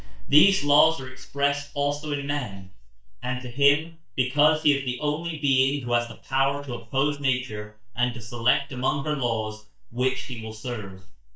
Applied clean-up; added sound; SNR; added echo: neural mask model DeepFilterNet 3.